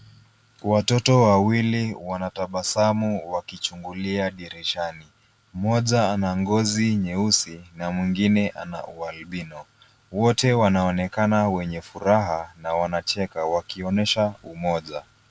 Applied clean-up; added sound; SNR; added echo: none; none; none; none.